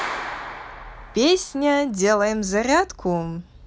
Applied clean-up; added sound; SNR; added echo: none; Clapping; 14 dB; none.